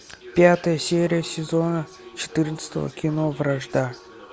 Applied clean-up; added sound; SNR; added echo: none; none; none; none.